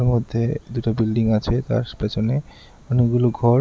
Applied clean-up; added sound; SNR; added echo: none; none; none; none.